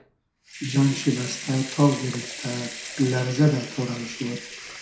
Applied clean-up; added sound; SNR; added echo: none; Sink (filling or washing) / Water tap, faucet / Liquid; 12 dB; reverberation time 0.6 s.